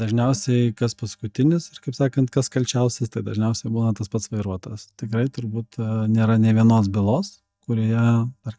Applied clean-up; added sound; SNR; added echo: neural mask model DeepFilterNet 3.